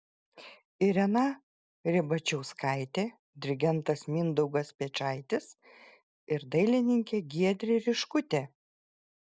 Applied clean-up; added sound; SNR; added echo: none; none; none; none.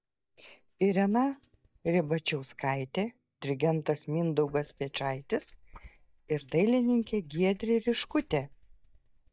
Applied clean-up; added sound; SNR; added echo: neural mask model DeepFilterNet 3.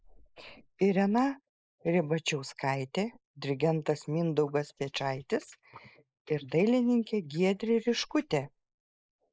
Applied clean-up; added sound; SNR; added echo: neural mask model Resemble Enhance denoiser.